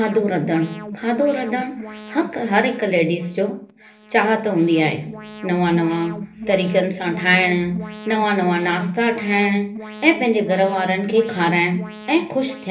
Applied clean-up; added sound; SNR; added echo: none; Alarm; 14 dB; reverberation time 0.3 s.